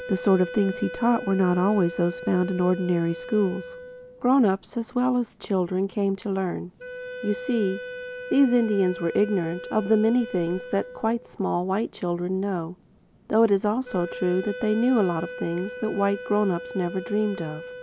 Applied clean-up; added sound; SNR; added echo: none; Wind instrument, woodwind instrument; 13 dB; none.